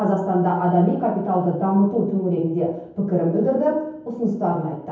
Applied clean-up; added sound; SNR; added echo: none; none; none; reverberation time 0.9 s.